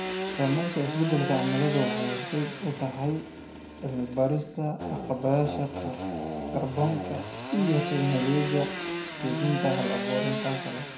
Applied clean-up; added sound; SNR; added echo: none; Sawing / Engine; 4 dB; reverberation time 0.5 s.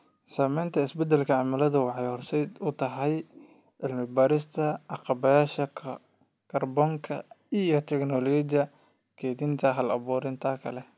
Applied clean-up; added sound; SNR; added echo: none; none; none; none.